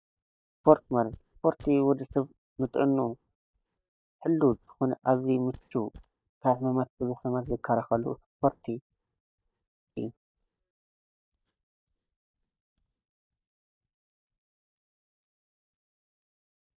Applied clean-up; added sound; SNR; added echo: neural mask model DeepFilterNet 3.